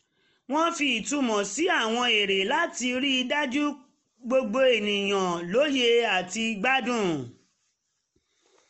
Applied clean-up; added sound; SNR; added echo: none; none; none; none.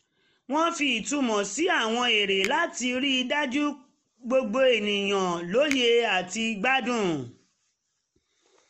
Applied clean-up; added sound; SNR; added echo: none; Finger snapping; 18 dB; none.